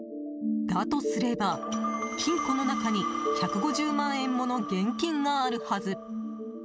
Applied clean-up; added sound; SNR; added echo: none; none; none; none.